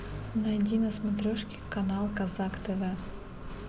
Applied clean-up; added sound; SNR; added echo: none; Accelerating, revving, vroom; 11 dB; none.